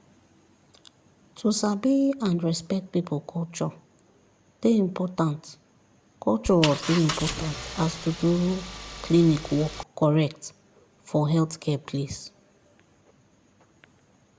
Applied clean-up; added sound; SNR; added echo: none; Engine; 8 dB; none.